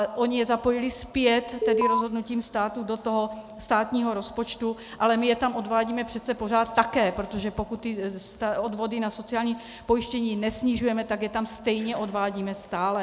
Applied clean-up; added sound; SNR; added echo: none; Alarm; -4 dB; none.